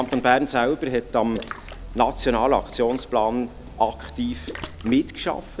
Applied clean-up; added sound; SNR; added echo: none; Splash, splatter; 15 dB; none.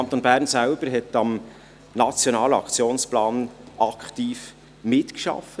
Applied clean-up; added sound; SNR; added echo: none; none; none; none.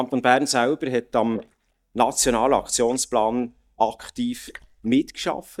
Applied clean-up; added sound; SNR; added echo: neural mask model DeepFilterNet 3.